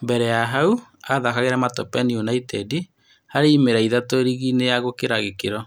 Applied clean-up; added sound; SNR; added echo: none; none; none; none.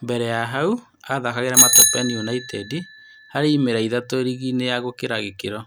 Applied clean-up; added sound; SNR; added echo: none; Bicycle bell; 0 dB; none.